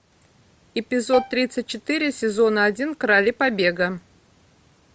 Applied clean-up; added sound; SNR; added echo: none; Bowed string instrument; 11 dB; none.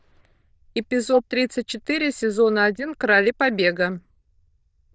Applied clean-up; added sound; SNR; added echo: neural diffusion model UNIVERSE++.